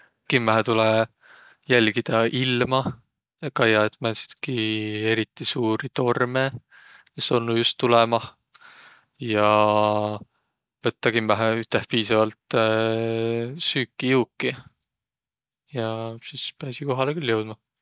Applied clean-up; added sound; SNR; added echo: none; none; none; none.